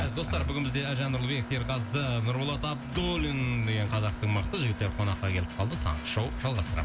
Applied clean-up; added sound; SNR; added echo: none; Mechanisms; 12 dB; none.